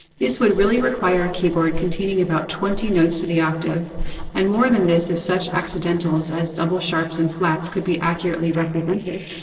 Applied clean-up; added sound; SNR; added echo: neural separator model SepFormer DNS4.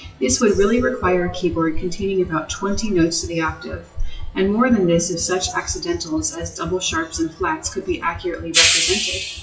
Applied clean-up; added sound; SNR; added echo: classical method WPE with log-MMSE.